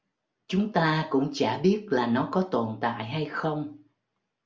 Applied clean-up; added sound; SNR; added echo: none; none; none; none.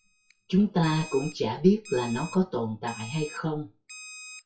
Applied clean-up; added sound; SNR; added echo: classical method WPE with log-MMSE.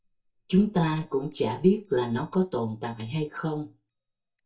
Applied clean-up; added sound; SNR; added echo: neural mask model DeepFilterNet 3.